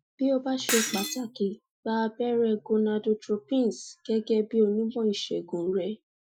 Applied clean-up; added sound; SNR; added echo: classical method Wiener filter.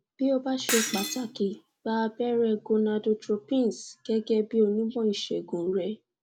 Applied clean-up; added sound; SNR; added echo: none; Shatter; 8 dB; none.